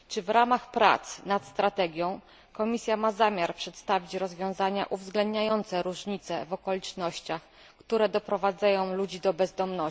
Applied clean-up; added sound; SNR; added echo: none; none; none; none.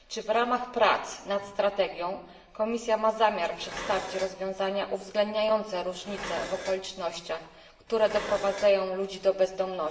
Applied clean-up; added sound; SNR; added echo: none; Dishes, pots, and pans; 13 dB; reverberation time 1.0 s.